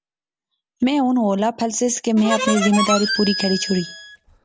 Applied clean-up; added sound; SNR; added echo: none; Harmonica; 4 dB; none.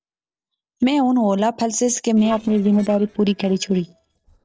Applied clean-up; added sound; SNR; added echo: neural separator model SepFormer DNS4.